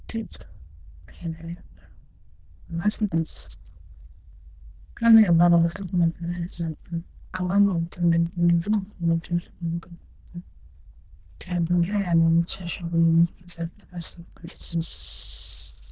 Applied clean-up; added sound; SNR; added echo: neural diffusion model UNIVERSE++.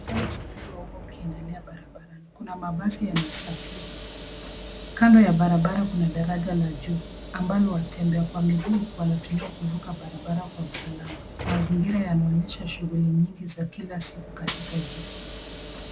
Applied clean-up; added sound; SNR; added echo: none; Sliding door / Hiss; 8 dB; none.